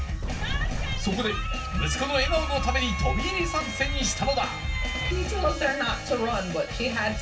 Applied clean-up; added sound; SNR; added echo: none; Sliding door; 5 dB; reverberation time 0.2 s.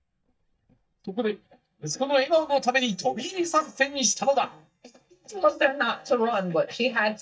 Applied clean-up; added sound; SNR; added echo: neural mask model DeepFilterNet 3.